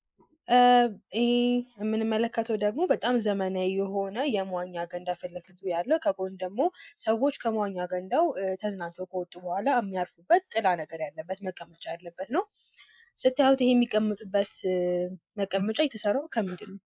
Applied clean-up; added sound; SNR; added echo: neural mask model Resemble Enhance denoiser.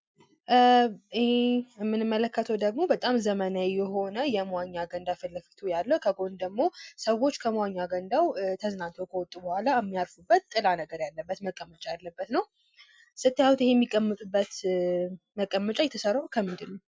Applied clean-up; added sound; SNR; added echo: none; none; none; none.